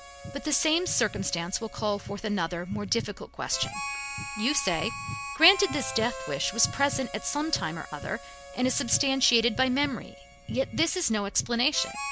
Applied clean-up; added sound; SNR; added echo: none; Harmonica + Bass guitar; 10 dB; none.